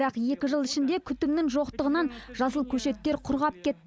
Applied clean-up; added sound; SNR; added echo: none; none; none; none.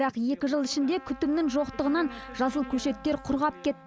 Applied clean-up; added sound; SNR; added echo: none; Trumpet; 19 dB; none.